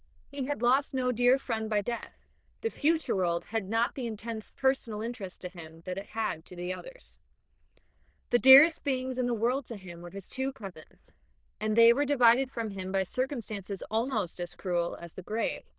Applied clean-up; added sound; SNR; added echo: neural diffusion model UNIVERSE++.